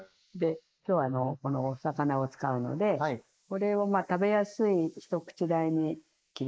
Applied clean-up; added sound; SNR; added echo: neural mask model Resemble Enhance denoiser.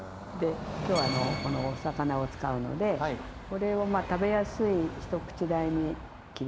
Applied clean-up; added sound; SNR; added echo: none; Train; 8 dB; none.